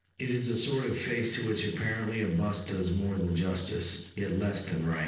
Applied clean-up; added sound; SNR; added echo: neural separator model SepFormer DNS4.